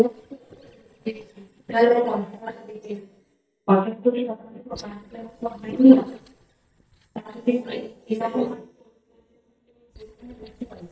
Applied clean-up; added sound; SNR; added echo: neural mask model DeepFilterNet 3.